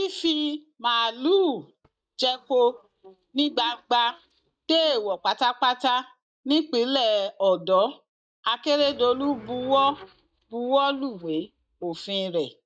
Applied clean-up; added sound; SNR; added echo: neural mask model DeepFilterNet 3.